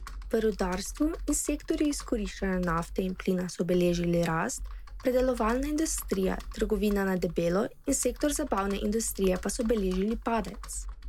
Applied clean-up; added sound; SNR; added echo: none; Computer keyboard; 11 dB; none.